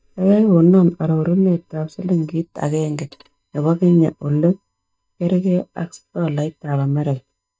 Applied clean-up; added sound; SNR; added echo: neural mask model DeepFilterNet 3.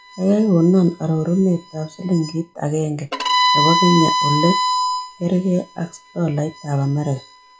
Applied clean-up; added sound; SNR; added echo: classical method log-MMSE.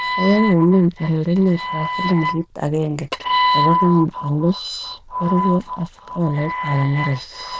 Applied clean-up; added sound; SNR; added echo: neural diffusion model UNIVERSE++.